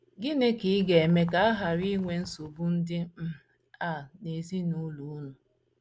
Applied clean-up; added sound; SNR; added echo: none; Bird; 20 dB; none.